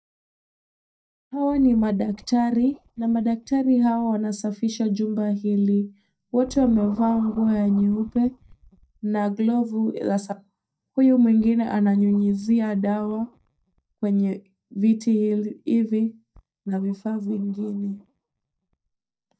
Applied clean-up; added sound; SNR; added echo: neural mask model DeepFilterNet 3.